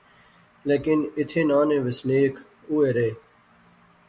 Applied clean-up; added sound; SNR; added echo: none; none; none; none.